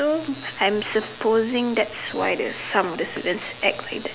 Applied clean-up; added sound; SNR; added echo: none; none; none; none.